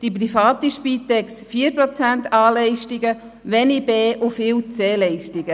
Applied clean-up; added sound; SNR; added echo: none; none; none; none.